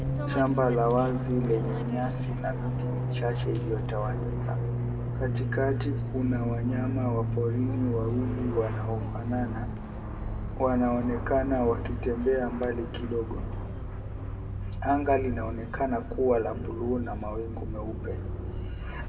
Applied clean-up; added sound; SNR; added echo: none; Fixed-wing aircraft, airplane; 1 dB; reverberation time 1.0 s.